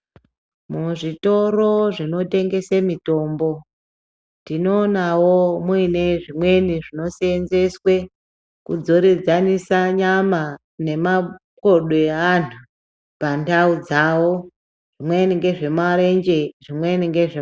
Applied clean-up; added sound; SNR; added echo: none; none; none; none.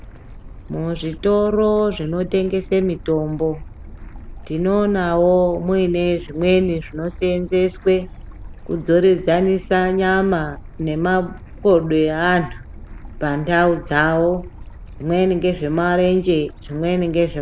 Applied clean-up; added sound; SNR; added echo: none; Stream / Bird; 16 dB; none.